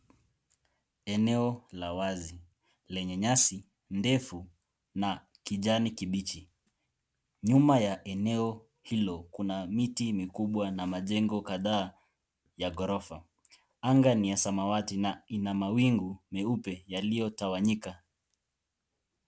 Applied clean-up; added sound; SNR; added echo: none; none; none; none.